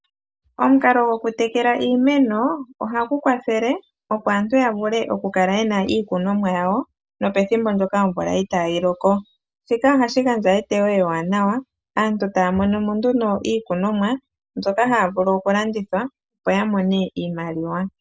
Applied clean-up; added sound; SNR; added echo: none; none; none; none.